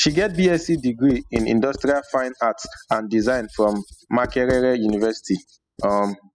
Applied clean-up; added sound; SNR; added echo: classical method spectral subtraction.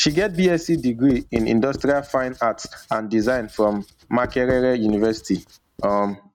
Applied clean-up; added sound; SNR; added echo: neural mask model RNNoise.